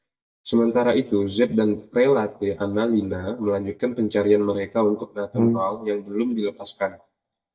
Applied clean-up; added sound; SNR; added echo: neural mask model DeepFilterNet 3.